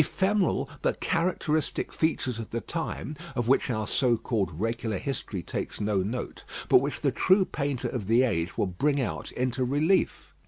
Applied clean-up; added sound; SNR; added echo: none; none; none; none.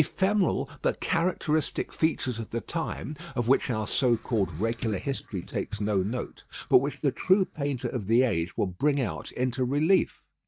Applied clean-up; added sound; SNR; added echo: neural mask model DeepFilterNet 3.